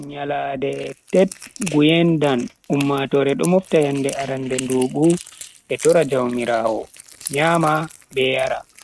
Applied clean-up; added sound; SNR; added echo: neural mask model RNNoise.